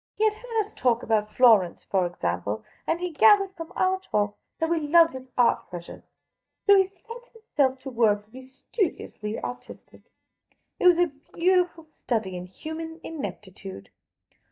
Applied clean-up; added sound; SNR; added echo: neural mask model DeepFilterNet 3.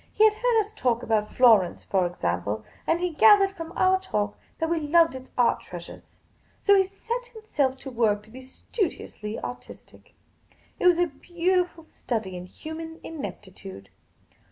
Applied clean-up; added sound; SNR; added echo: none; none; none; none.